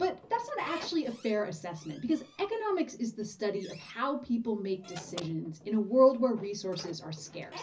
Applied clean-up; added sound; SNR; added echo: none; Squeak / Slam; 19 dB; reverberation time 0.4 s.